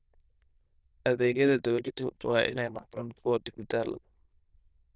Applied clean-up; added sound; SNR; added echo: neural diffusion model UNIVERSE++.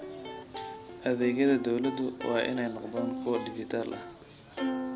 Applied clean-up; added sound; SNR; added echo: none; Plucked string instrument; 7 dB; none.